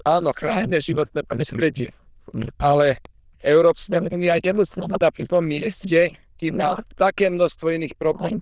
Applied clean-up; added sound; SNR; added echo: neural diffusion model UNIVERSE++.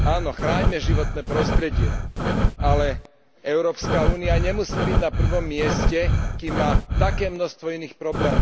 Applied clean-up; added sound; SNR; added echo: none; Breathing; -4 dB; none.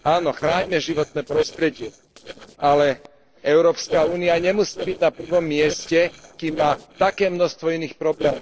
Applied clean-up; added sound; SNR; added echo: neural separator model SepFormer DNS4.